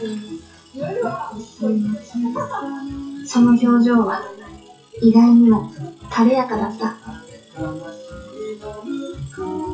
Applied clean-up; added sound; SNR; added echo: classical method WPE with log-MMSE.